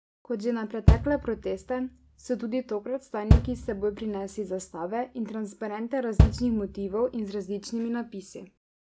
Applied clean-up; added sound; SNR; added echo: none; Bass drum; -3 dB; none.